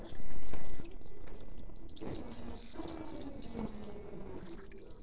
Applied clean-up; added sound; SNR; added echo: neural separator model SepFormer DNS4.